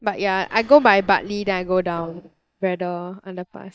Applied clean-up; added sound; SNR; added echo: neural mask model DeepFilterNet 3.